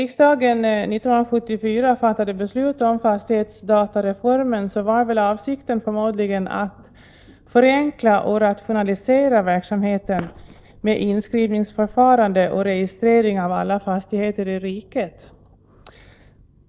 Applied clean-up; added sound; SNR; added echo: neural mask model DeepFilterNet 3.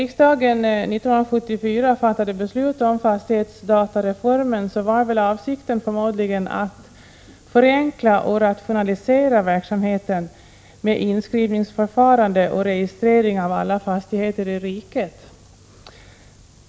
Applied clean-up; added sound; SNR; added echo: none; none; none; none.